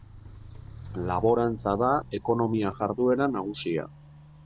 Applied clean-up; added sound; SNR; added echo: none; Walk, footsteps; 16 dB; none.